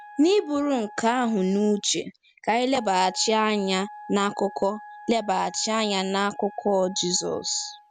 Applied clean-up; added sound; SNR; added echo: none; Wind instrument, woodwind instrument; 19 dB; none.